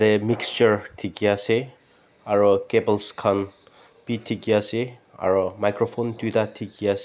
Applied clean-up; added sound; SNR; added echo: none; none; none; none.